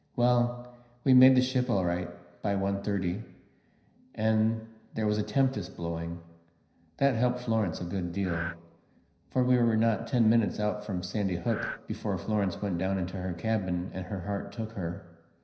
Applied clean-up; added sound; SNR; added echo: none; Breathing; 8 dB; reverberation time 0.9 s.